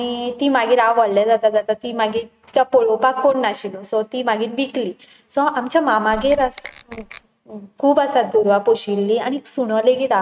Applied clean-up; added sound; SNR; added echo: neural mask model RNNoise.